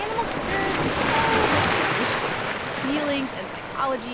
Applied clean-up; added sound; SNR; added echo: none; Waves, surf; -4 dB; none.